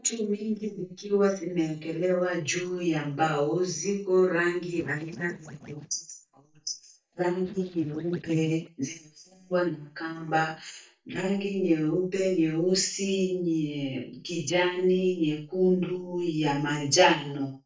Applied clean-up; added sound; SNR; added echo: neural mask model DeepFilterNet 3.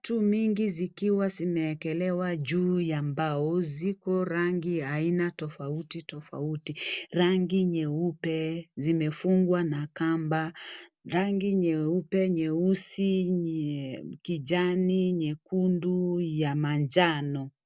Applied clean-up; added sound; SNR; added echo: none; none; none; none.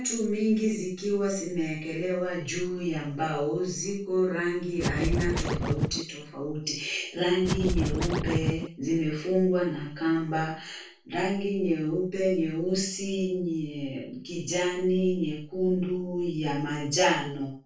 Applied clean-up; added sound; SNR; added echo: none; Scratching (performance technique); 0 dB; reverberation time 0.3 s.